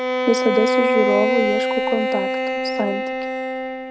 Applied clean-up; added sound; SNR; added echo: neural mask model RNNoise.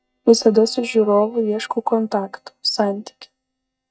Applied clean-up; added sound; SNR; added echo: neural mask model DeepFilterNet 3.